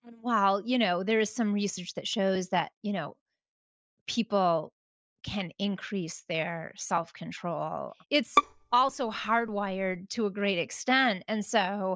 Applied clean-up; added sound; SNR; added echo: neural mask model DeepFilterNet 3.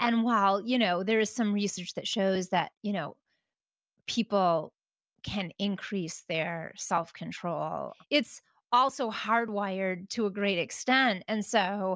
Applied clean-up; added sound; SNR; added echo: none; none; none; none.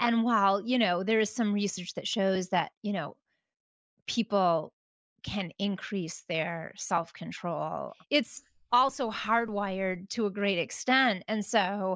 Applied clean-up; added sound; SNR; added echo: neural mask model Resemble Enhance denoiser.